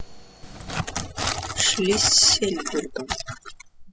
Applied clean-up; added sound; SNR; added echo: classical method spectral subtraction.